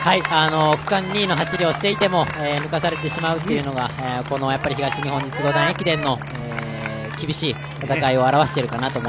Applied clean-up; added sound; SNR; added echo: none; none; none; none.